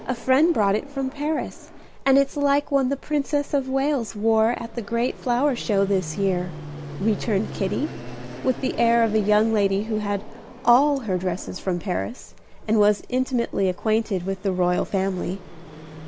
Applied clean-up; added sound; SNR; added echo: none; Fixed-wing aircraft, airplane; 16 dB; none.